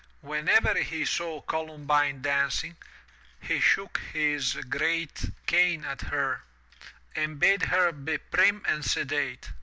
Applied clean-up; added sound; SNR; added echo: none; none; none; none.